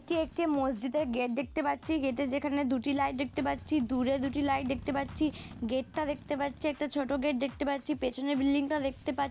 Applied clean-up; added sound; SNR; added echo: none; Drum kit + Motorcycle; 17 dB; none.